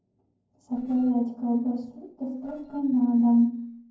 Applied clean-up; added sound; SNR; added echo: neural separator model SepFormer DNS4.